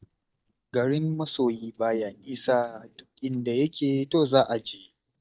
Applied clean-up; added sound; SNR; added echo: neural mask model DeepFilterNet 3.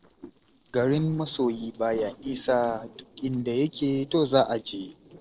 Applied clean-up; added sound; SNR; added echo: neural separator model SepFormer DNS4.